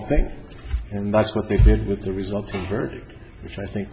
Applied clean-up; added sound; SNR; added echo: none; none; none; none.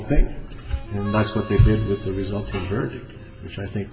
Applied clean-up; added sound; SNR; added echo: none; Harmonica; 19 dB; reverberation time 1.3 s.